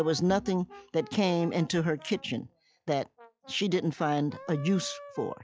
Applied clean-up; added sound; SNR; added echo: classical method log-MMSE.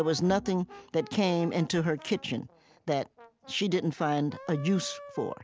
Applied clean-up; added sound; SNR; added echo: none; Brass instrument + Bowed string instrument; 19 dB; none.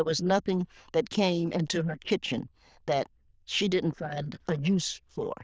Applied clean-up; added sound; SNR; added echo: neural diffusion model UNIVERSE++.